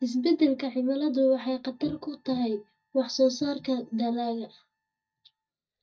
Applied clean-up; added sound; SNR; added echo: neural mask model DeepFilterNet 3.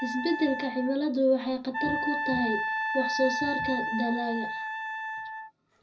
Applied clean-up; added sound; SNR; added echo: none; Wind instrument, woodwind instrument; 3 dB; reverberation time 0.4 s.